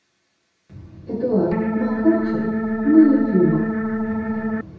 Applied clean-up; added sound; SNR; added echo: none; Organ; 1 dB; reverberation time 0.8 s.